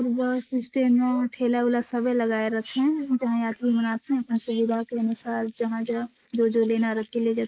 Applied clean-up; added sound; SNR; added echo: neural mask model Resemble Enhance denoiser.